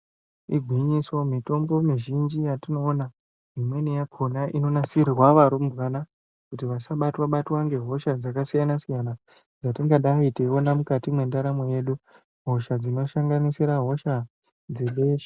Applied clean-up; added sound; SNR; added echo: none; none; none; none.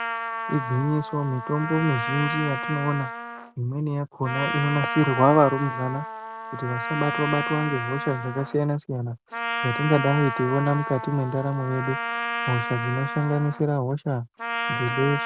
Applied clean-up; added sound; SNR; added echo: none; Trumpet; 5 dB; none.